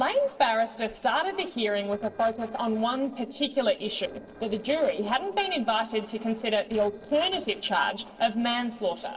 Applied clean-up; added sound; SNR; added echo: neural separator model SepFormer DNS4.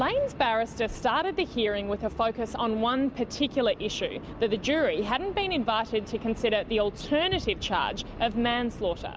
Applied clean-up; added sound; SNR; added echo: none; none; none; none.